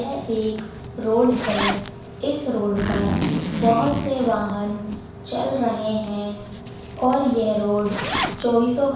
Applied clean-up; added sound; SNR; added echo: none; Zipper (clothing); 6 dB; reverberation time 0.7 s.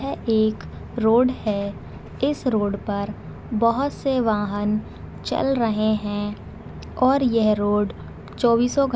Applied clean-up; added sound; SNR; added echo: none; none; none; none.